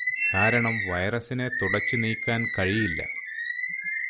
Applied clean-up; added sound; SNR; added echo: none; Bird; 0 dB; none.